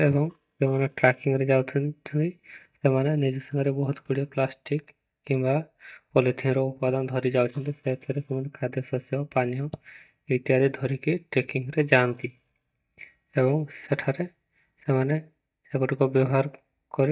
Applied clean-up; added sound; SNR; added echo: neural mask model DeepFilterNet 3.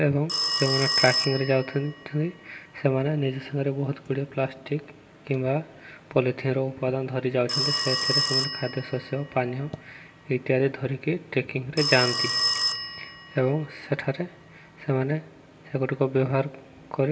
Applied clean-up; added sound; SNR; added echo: none; Telephone; 4 dB; reverberation time 0.2 s.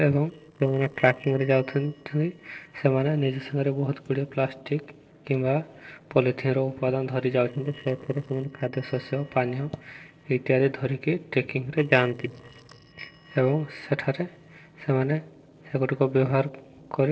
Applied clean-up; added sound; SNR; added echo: neural separator model SepFormer DNS4.